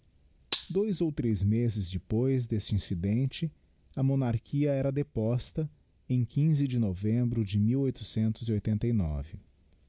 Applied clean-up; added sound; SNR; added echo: none; Gunshot, gunfire; 14 dB; none.